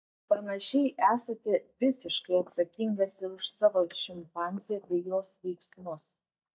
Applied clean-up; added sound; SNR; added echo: neural mask model DeepFilterNet 3.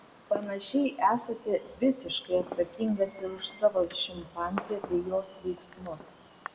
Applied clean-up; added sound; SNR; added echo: none; Fireworks; 15 dB; reverberation time 0.7 s.